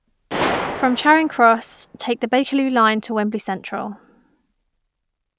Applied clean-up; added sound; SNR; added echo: none; Gunshot, gunfire; 11 dB; none.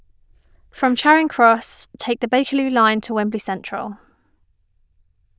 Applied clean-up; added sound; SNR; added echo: neural diffusion model UNIVERSE++.